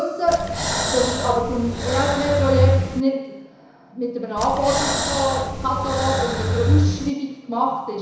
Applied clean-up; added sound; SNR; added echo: none; Breathing; -1 dB; reverberation time 1.0 s.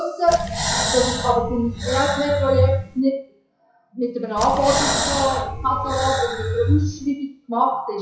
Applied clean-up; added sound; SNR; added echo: classical method WPE with log-MMSE.